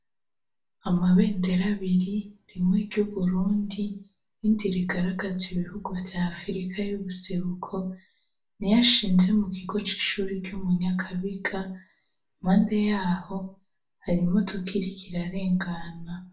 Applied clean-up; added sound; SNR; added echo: none; none; none; reverberation time 0.3 s.